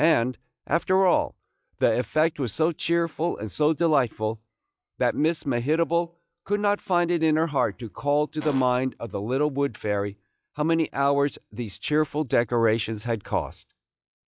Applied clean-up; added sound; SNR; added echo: classical method log-MMSE.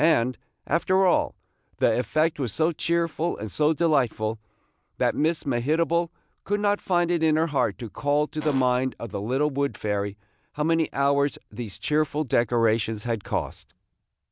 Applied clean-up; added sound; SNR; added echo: none; Fart; 14 dB; none.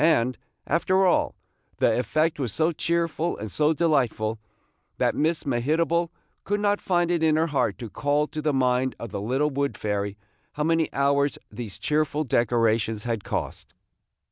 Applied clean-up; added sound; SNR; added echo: none; none; none; none.